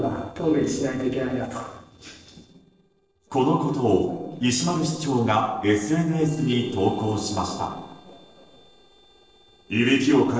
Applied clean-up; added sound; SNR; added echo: neural separator model SepFormer DNS4.